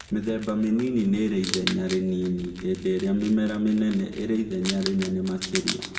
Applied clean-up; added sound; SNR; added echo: none; Wild animals; 11 dB; reverberation time 2.2 s.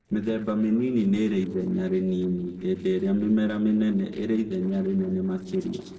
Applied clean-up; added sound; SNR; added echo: neural separator model SepFormer DNS4.